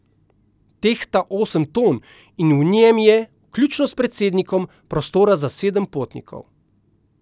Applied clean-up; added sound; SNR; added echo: none; none; none; none.